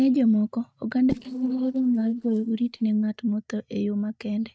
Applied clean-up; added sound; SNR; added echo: neural mask model DeepFilterNet 3.